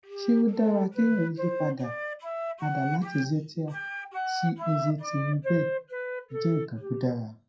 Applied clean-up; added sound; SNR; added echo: classical method WPE with log-MMSE.